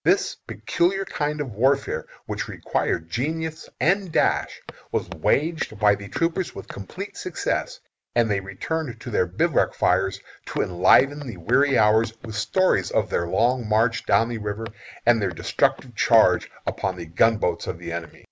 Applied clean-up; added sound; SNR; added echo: none; Walk, footsteps; 17 dB; none.